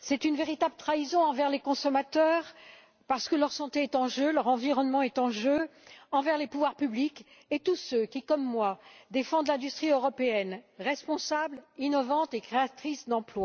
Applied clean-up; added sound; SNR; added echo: none; none; none; none.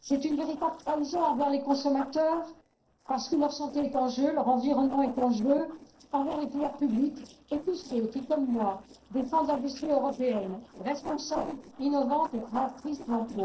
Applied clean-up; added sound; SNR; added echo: neural separator model SepFormer DNS4.